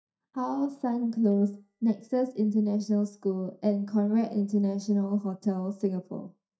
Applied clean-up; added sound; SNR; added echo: neural mask model DeepFilterNet 3.